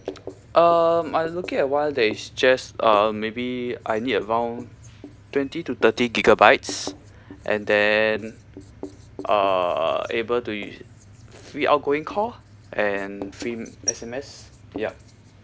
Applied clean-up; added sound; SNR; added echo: none; Writing; 17 dB; none.